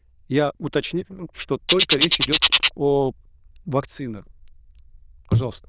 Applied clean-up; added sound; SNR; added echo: neural diffusion model UNIVERSE++.